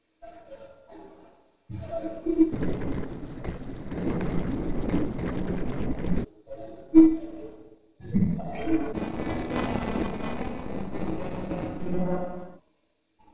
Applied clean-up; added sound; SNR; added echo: neural separator model SepFormer DNS4.